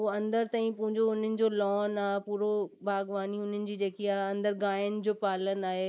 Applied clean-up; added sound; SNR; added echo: neural mask model Resemble Enhance denoiser.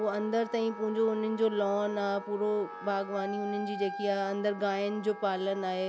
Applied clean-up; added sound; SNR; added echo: none; Wind instrument, woodwind instrument; 12 dB; none.